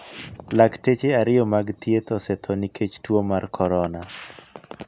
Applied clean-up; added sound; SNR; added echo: none; none; none; none.